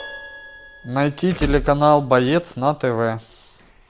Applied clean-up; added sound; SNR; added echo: none; Keyboard (musical) + Door / Car; 13 dB; none.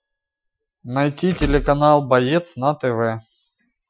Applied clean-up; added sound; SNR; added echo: classical method Wiener filter.